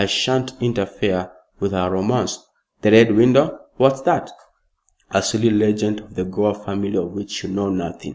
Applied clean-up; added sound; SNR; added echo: none; none; none; none.